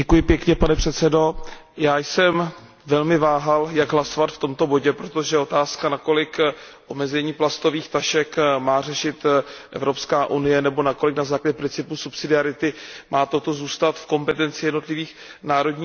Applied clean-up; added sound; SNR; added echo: none; none; none; none.